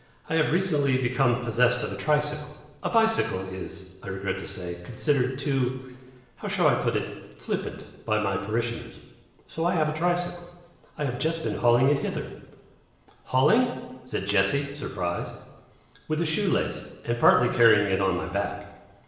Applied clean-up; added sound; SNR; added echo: none; none; none; reverberation time 0.9 s.